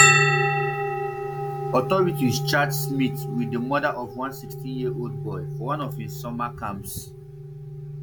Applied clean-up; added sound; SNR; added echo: none; Bell; -2 dB; none.